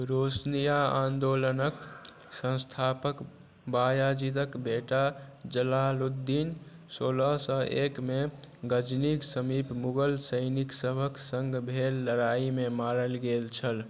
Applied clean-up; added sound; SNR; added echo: none; none; none; none.